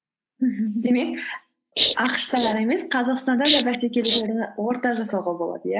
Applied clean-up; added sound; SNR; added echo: neural mask model Resemble Enhance denoiser.